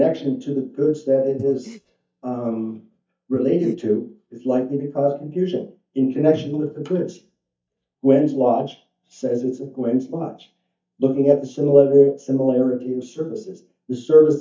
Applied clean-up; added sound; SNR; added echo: neural mask model DeepFilterNet 3.